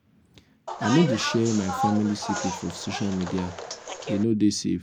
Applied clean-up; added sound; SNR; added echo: none; Bus; 6 dB; none.